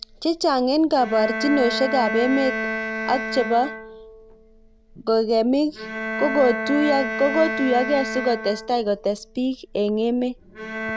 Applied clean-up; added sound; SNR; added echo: none; Bowed string instrument; 7 dB; none.